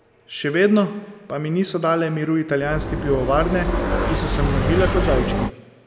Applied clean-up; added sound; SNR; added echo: none; Motorcycle; 0 dB; none.